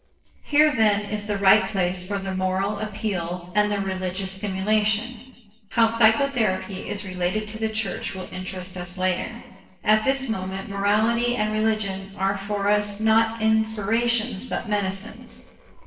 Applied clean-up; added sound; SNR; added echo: neural separator model SepFormer DNS4.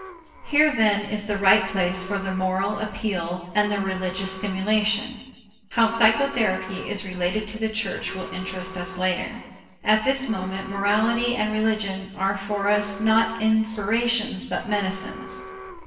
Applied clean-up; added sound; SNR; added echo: none; Alarm; 16 dB; reverberation time 1.0 s.